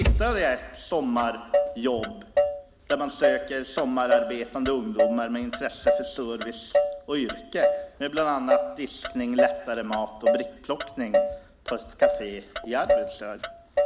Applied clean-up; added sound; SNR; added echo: none; Motor vehicle (road); -2 dB; none.